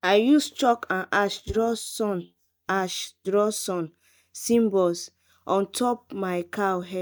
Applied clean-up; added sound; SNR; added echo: neural mask model DeepFilterNet 3.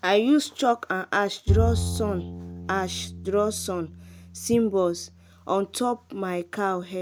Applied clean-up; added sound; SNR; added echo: none; Bowed string instrument; 6 dB; none.